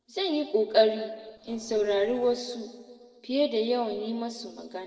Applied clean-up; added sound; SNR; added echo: neural separator model SepFormer DNS4.